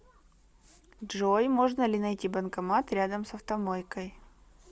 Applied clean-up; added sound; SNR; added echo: none; none; none; none.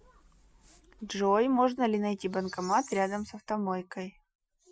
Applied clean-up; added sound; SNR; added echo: classical method Wiener filter.